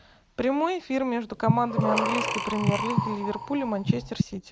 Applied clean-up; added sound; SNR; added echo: none; Breathing; -1 dB; none.